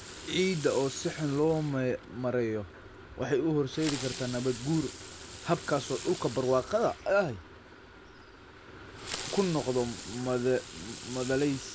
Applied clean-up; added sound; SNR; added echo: none; Fireworks; 14 dB; none.